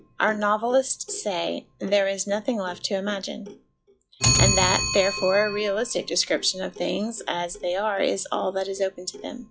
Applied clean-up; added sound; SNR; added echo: classical method log-MMSE.